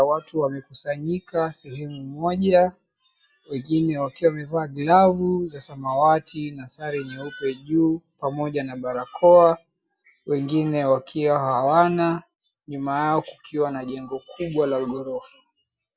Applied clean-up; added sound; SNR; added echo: none; none; none; none.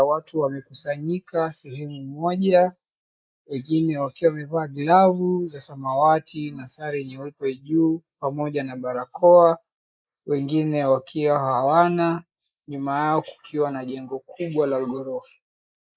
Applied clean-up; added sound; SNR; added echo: neural mask model Resemble Enhance denoiser.